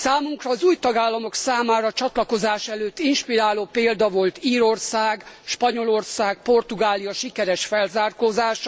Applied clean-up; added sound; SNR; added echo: none; none; none; none.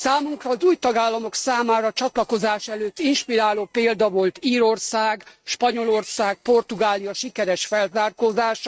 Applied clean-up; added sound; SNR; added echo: neural mask model RNNoise.